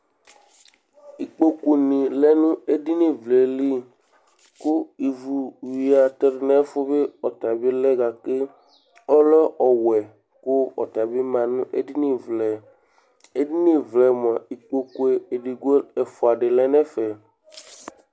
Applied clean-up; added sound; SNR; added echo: none; none; none; none.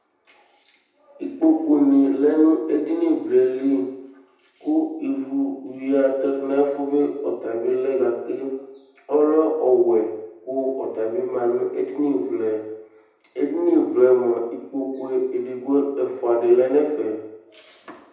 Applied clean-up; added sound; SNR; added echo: none; none; none; reverberation time 0.9 s.